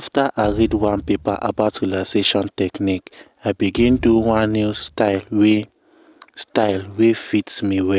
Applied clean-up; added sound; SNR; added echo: none; Thump, thud; 18 dB; none.